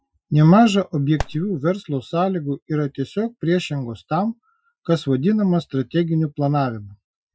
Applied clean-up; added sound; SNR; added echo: classical method Wiener filter.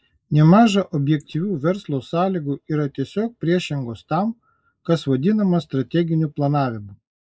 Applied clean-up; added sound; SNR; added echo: neural mask model Resemble Enhance denoiser.